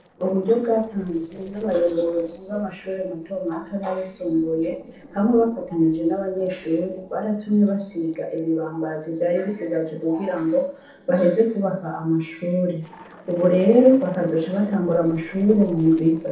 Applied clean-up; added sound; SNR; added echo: neural separator model SepFormer DNS4.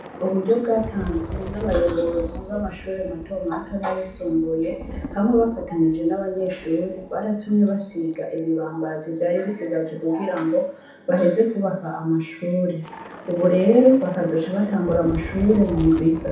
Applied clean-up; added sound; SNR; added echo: none; Thunder / Rain; 14 dB; reverberation time 0.7 s.